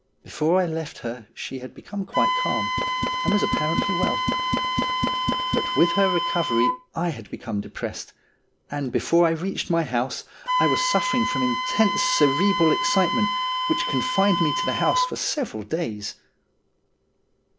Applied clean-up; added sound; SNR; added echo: none; Wind instrument, woodwind instrument + Tools; 2 dB; none.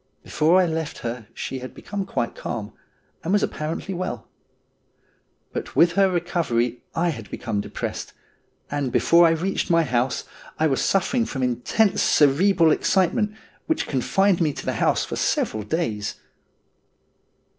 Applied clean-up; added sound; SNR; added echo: none; none; none; none.